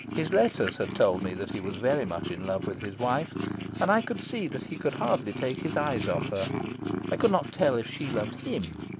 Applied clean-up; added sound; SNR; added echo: none; Purr; 6 dB; none.